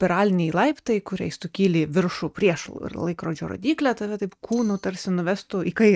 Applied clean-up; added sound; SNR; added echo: neural mask model RNNoise.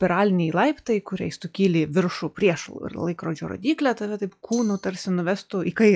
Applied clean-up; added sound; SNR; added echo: classical method log-MMSE.